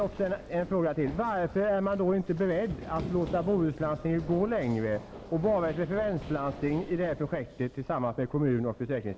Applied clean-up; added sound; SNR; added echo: none; Run; 14 dB; none.